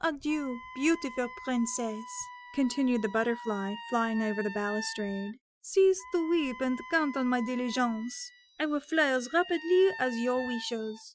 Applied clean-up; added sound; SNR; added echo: classical method Wiener filter.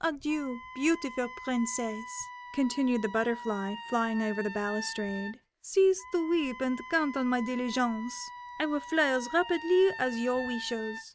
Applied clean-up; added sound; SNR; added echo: none; Wind instrument, woodwind instrument; 13 dB; none.